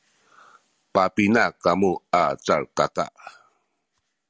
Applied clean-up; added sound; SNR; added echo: none; none; none; none.